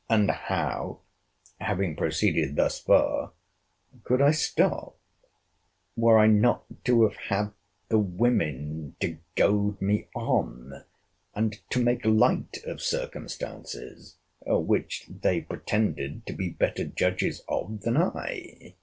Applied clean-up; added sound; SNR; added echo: none; none; none; none.